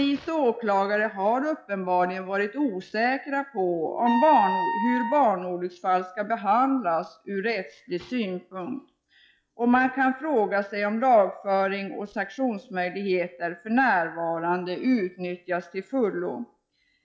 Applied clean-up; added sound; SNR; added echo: classical method log-MMSE.